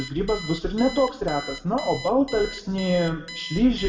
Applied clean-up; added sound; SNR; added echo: none; Alarm; 14 dB; reverberation time 0.7 s.